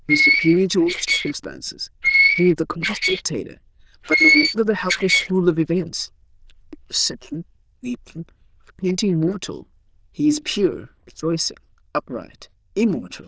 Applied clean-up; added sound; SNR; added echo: neural diffusion model UNIVERSE++.